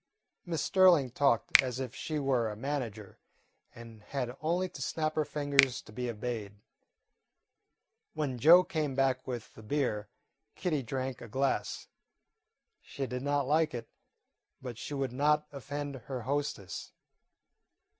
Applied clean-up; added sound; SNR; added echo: none; Finger snapping; 5 dB; none.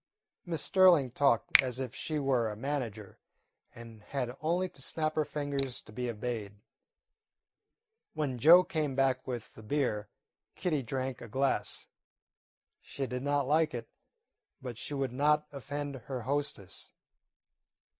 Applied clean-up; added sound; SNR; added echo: neural mask model Resemble Enhance denoiser.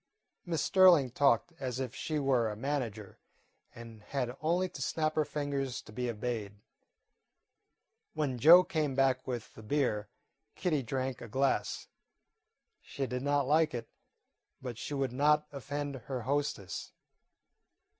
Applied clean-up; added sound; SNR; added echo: none; none; none; none.